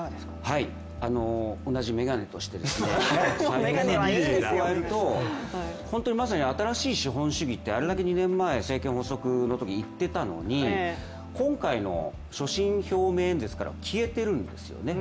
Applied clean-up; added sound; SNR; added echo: none; none; none; none.